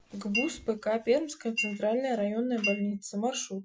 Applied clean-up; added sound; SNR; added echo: classical method Wiener filter.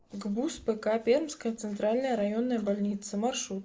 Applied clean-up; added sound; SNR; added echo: neural mask model Resemble Enhance denoiser.